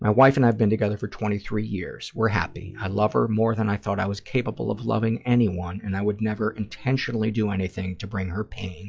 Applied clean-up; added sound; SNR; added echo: classical method log-MMSE.